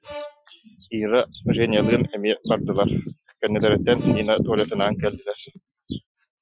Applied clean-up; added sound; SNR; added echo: classical method Wiener filter.